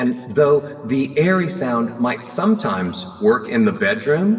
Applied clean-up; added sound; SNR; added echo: none; none; none; reverberation time 2.0 s.